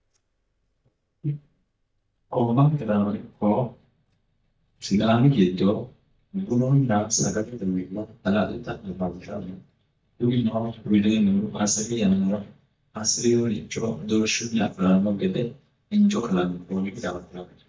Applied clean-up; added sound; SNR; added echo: neural mask model DeepFilterNet 3.